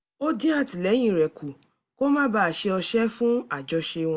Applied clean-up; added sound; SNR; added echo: none; none; none; none.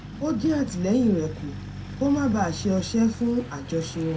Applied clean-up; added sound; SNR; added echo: none; Truck; 11 dB; reverberation time 0.2 s.